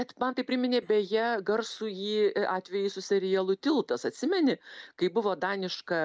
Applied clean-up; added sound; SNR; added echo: none; none; none; none.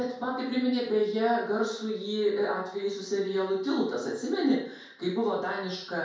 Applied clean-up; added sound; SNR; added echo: none; none; none; reverberation time 0.5 s.